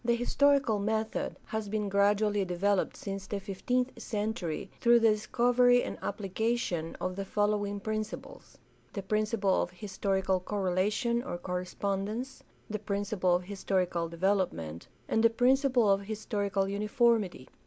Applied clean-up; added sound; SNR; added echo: none; none; none; none.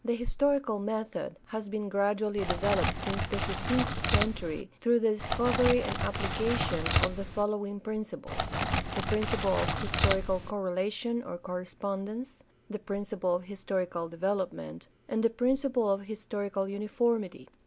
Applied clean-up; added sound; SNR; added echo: none; Crackle; -2 dB; none.